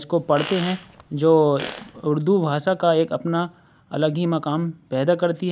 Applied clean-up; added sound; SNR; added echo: none; Fart; 15 dB; none.